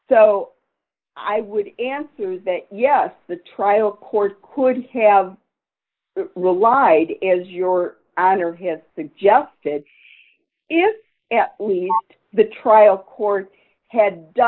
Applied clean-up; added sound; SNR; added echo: neural mask model Resemble Enhance denoiser.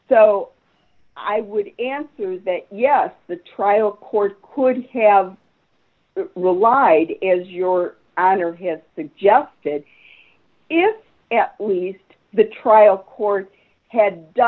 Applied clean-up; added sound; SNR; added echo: none; none; none; none.